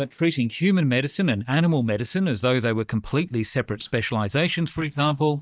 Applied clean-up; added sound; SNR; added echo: neural mask model DeepFilterNet 3.